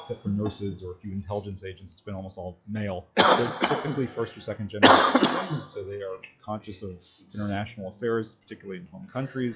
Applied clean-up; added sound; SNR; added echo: classical method log-MMSE.